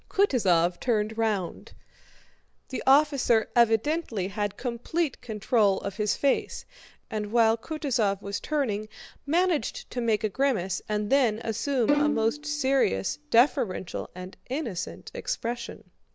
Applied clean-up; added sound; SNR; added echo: none; Bowed string instrument; 5 dB; none.